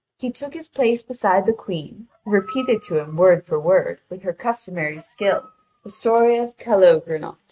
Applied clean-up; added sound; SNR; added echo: neural mask model RNNoise.